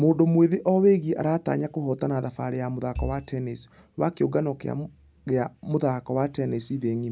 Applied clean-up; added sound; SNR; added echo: none; Marimba, xylophone / Wood; 7 dB; none.